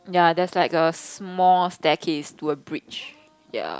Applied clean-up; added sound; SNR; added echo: none; none; none; none.